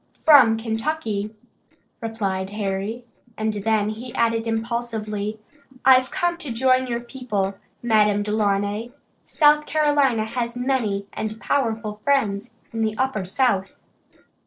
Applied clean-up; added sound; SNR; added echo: neural separator model SepFormer DNS4.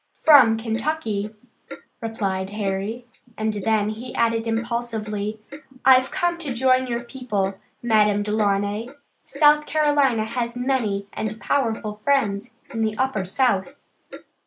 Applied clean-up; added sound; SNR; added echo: neural mask model Resemble Enhance denoiser.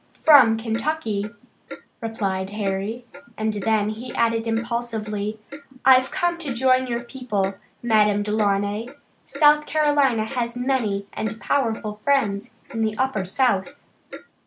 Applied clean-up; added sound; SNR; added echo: none; Clock; 19 dB; none.